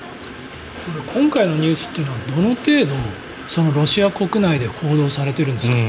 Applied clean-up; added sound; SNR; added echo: none; Train; 15 dB; none.